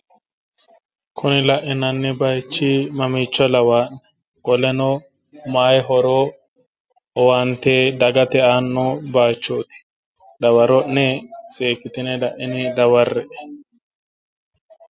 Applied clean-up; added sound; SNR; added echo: none; none; none; none.